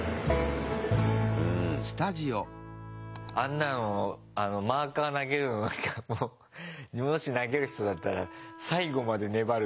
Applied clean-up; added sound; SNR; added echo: none; Bowed string instrument; 18 dB; none.